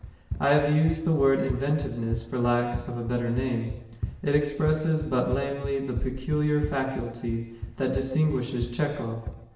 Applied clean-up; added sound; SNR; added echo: none; Run; 10 dB; reverberation time 1.0 s.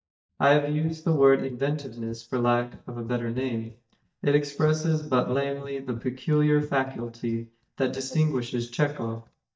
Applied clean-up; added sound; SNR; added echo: neural mask model DeepFilterNet 3.